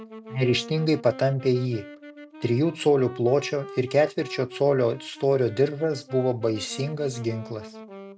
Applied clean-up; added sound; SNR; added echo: none; Wind instrument, woodwind instrument; 17 dB; none.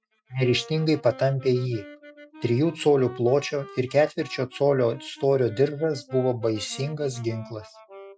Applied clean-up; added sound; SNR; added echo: classical method Wiener filter.